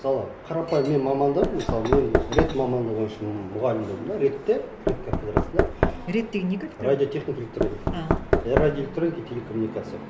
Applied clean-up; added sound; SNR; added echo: none; Knock / Wood; 2 dB; none.